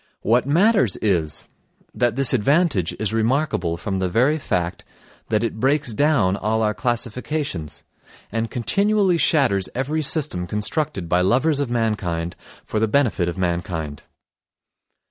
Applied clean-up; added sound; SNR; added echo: none; none; none; none.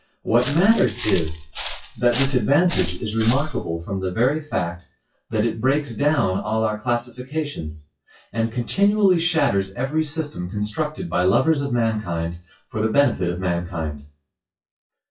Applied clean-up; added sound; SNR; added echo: classical method WPE with log-MMSE.